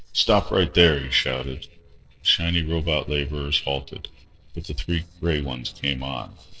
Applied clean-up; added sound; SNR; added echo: neural separator model SepFormer DNS4.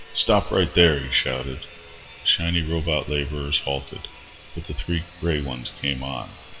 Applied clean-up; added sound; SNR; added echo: none; Sawing; 17 dB; reverberation time 1.6 s.